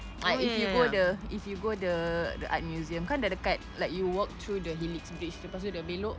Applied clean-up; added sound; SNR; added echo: none; Drum kit; 19 dB; none.